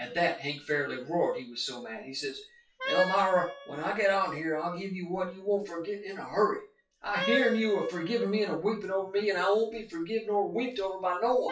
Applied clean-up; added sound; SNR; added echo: classical method WPE with log-MMSE.